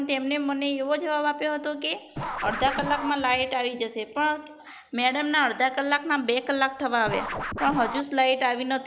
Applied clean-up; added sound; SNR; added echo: none; Scratching (performance technique); 10 dB; none.